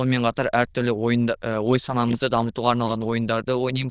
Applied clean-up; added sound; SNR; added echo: neural diffusion model UNIVERSE++.